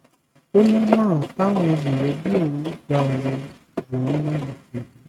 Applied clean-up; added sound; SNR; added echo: neural mask model RNNoise.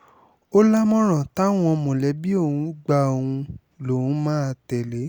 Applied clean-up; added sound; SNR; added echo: none; none; none; none.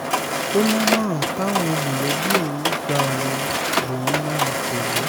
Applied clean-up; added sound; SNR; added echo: none; Mechanisms; -3 dB; none.